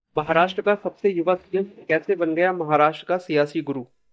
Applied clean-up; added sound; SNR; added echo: neural mask model DeepFilterNet 3.